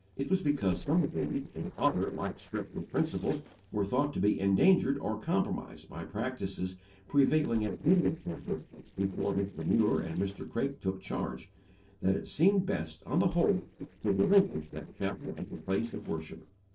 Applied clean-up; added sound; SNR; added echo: neural separator model SepFormer DNS4.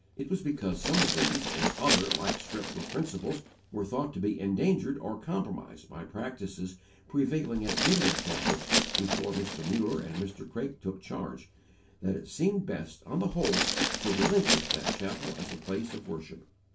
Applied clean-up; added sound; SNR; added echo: none; Glass; 0 dB; reverberation time 0.2 s.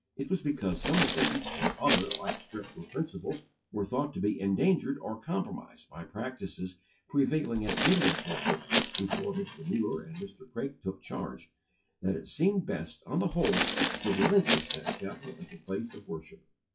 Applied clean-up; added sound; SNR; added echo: classical method WPE with log-MMSE.